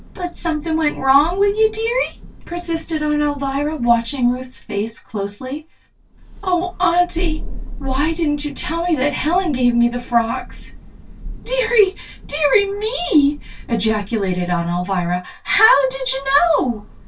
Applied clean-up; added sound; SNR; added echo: none; Thunder; 11 dB; reverberation time 0.1 s.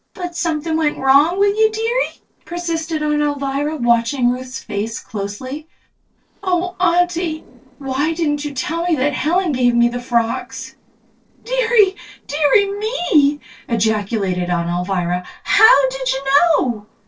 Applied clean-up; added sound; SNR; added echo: neural separator model SepFormer DNS4.